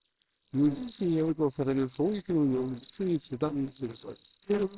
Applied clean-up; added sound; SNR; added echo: neural separator model SepFormer WHAMR!.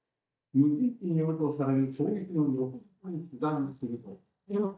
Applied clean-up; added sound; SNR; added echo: neural mask model DeepFilterNet 3.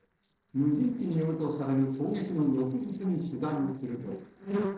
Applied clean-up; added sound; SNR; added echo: neural separator model SepFormer DNS4.